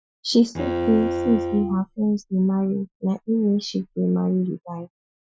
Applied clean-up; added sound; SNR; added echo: classical method Wiener filter.